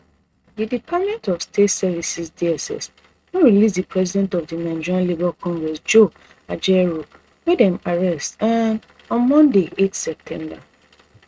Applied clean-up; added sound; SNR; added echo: neural mask model RNNoise.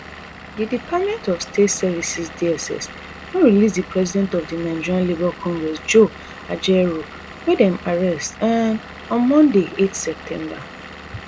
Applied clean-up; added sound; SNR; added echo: none; Engine / Vehicle; 16 dB; none.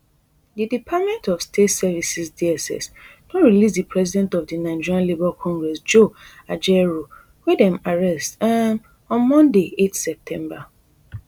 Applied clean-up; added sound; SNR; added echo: none; none; none; none.